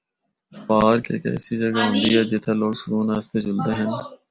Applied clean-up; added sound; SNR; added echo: none; none; none; none.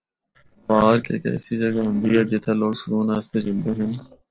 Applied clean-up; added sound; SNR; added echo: neural separator model SepFormer DNS4.